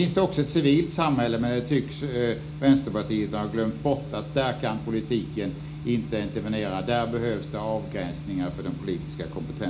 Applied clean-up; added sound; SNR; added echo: none; none; none; reverberation time 0.4 s.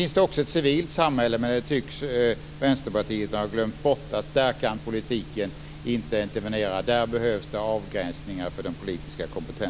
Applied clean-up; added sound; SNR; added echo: none; none; none; none.